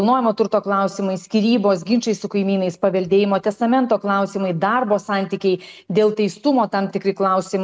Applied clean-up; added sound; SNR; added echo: none; none; none; none.